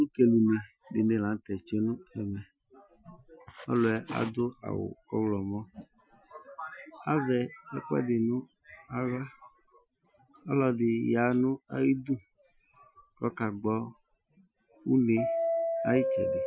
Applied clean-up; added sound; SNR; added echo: classical method Wiener filter.